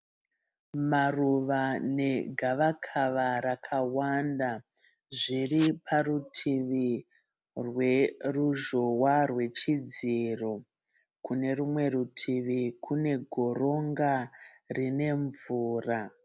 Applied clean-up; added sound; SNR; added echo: none; none; none; none.